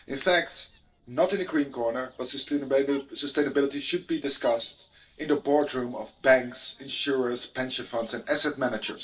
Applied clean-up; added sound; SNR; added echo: neural separator model SepFormer DNS4.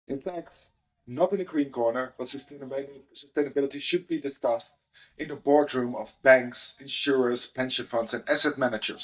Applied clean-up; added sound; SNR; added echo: neural mask model DeepFilterNet 3.